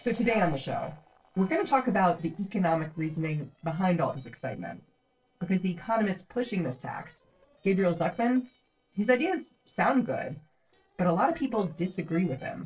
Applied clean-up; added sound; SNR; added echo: neural separator model SepFormer DNS4.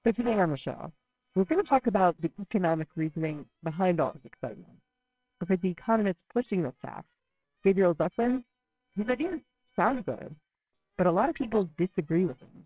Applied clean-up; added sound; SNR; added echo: neural separator model SepFormer WHAMR!.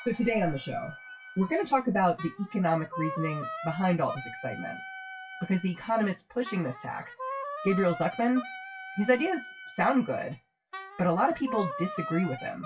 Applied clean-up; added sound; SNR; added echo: classical method WPE with log-MMSE.